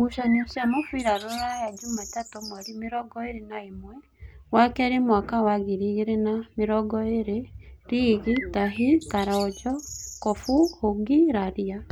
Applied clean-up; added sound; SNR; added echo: none; Bird; 15 dB; none.